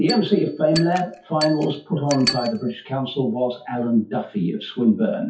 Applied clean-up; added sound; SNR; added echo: classical method WPE with log-MMSE.